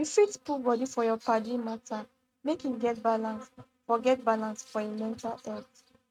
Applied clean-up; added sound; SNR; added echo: neural mask model RNNoise.